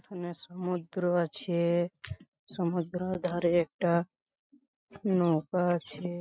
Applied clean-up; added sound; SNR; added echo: none; none; none; none.